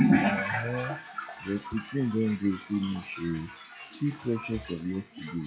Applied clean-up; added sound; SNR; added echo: classical method log-MMSE.